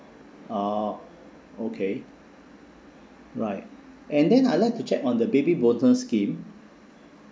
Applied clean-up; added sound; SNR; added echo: none; none; none; none.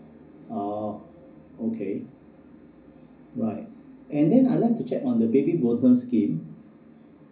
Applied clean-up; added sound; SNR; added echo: none; none; none; reverberation time 0.4 s.